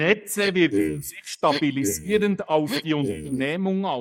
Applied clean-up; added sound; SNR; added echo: neural mask model Resemble Enhance denoiser.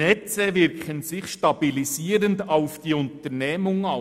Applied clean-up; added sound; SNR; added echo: none; none; none; none.